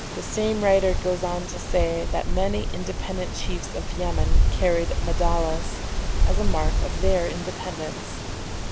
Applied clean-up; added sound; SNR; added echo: none; Wind; -4 dB; none.